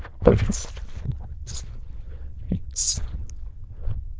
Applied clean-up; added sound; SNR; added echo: neural diffusion model UNIVERSE++.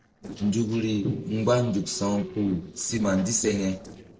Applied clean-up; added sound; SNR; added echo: neural separator model SepFormer DNS4.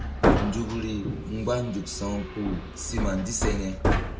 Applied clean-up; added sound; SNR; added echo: none; Hammer; -3 dB; none.